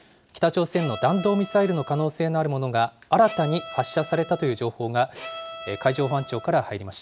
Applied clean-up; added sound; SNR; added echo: none; Bowed string instrument; 15 dB; none.